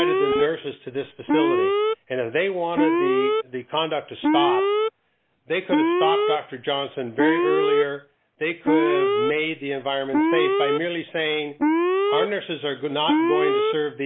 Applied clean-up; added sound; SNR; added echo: none; Alarm; -3 dB; none.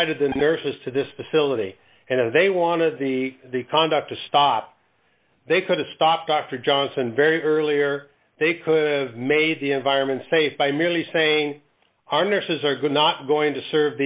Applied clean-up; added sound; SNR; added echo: none; none; none; none.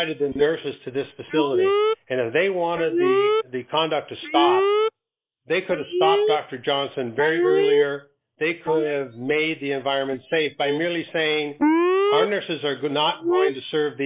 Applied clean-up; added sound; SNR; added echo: neural mask model Resemble Enhance denoiser.